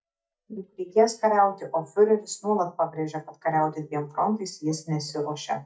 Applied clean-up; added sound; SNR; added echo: neural mask model DeepFilterNet 3.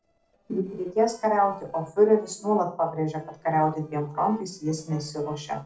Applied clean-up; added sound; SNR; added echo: neural separator model SepFormer DNS4.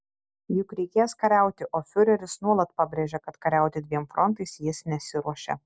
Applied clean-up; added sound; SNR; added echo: none; none; none; none.